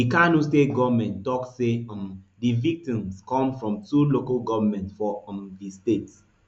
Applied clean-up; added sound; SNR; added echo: none; none; none; none.